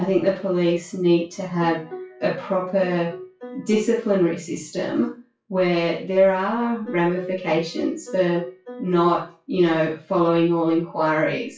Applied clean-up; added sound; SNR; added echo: classical method WPE with log-MMSE.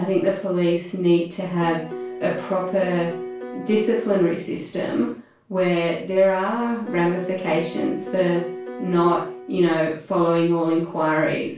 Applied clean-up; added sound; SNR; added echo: none; Piano; 11 dB; reverberation time 0.4 s.